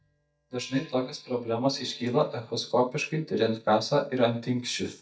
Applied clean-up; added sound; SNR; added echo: neural mask model DeepFilterNet 3.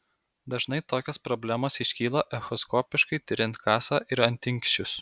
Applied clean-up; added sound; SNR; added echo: none; none; none; none.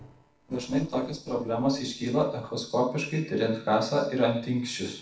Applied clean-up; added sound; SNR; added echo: neural separator model SepFormer DNS4.